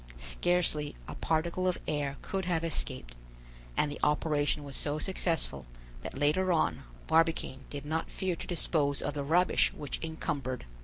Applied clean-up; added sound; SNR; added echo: none; none; none; none.